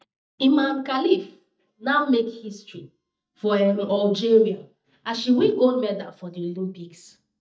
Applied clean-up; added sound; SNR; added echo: neural mask model DeepFilterNet 3.